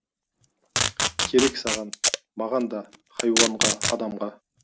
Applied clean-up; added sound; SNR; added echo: none; Packing tape, duct tape; 0 dB; none.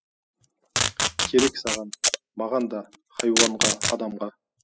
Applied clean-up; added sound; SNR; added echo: classical method spectral subtraction.